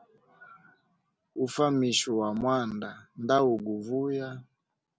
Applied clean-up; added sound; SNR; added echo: none; none; none; none.